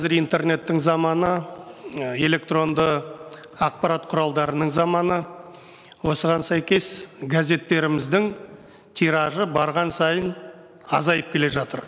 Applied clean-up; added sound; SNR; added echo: none; none; none; none.